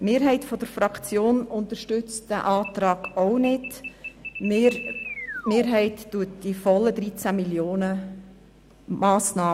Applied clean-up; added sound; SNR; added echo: none; Alarm; 12 dB; none.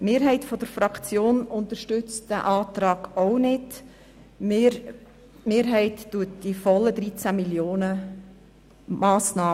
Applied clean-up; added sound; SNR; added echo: none; none; none; none.